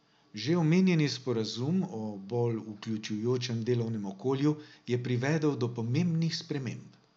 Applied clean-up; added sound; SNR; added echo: none; none; none; none.